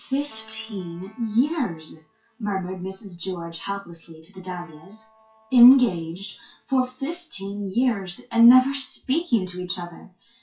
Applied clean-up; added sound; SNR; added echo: classical method WPE with log-MMSE.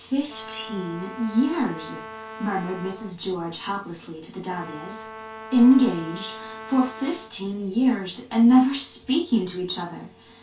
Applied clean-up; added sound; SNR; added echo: none; Brass instrument; 15 dB; reverberation time 0.2 s.